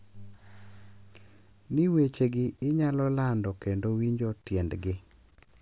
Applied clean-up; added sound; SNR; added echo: none; none; none; none.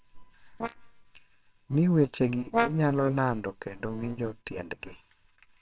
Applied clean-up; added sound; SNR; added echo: neural separator model SepFormer WHAMR!.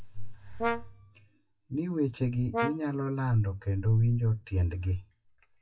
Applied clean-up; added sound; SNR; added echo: classical method WPE with log-MMSE.